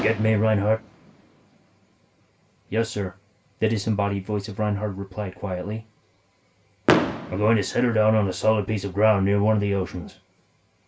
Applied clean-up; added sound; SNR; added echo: none; Fireworks; 9 dB; reverberation time 0.2 s.